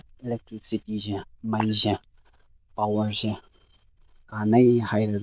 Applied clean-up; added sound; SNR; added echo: neural diffusion model UNIVERSE++.